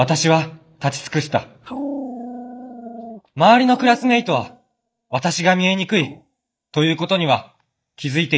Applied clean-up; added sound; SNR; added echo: neural mask model DeepFilterNet 3.